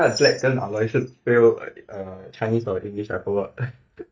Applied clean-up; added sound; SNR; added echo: neural mask model DeepFilterNet 3.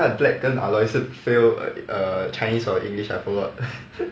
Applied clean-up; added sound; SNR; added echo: none; none; none; none.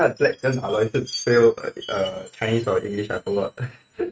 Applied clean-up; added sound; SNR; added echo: neural mask model RNNoise.